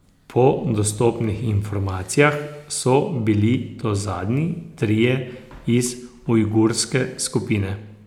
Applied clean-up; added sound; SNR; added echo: none; none; none; none.